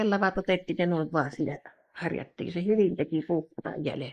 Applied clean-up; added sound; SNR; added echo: neural mask model Resemble Enhance denoiser.